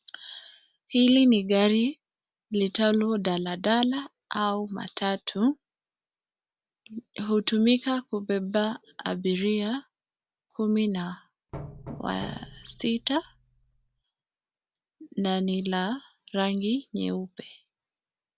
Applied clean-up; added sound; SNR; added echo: none; Knock; 16 dB; none.